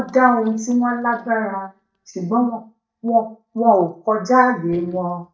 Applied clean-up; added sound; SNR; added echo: neural mask model DeepFilterNet 3.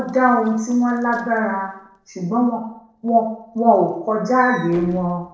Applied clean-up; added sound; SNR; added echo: neural separator model SepFormer DNS4.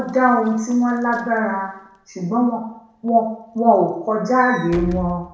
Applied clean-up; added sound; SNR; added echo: none; Walk, footsteps / Slam; 19 dB; reverberation time 0.6 s.